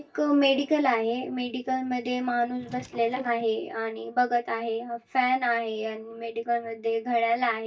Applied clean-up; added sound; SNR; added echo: neural mask model DeepFilterNet 3.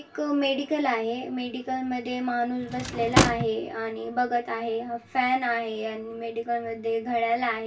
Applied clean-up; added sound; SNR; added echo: none; Drawer open or close / Wood; -1 dB; reverberation time 0.2 s.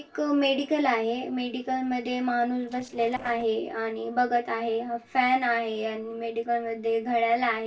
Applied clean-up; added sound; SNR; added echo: neural separator model SepFormer DNS4.